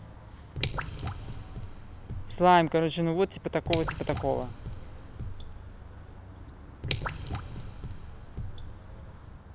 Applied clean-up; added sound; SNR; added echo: none; Drip / Water; 5 dB; none.